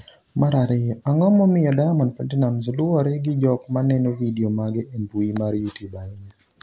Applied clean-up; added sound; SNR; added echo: none; none; none; none.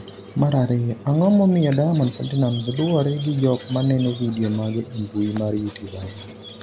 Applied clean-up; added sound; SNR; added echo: none; Squeak; 18 dB; none.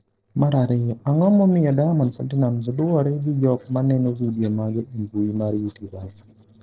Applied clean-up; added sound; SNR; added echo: neural separator model SepFormer DNS4.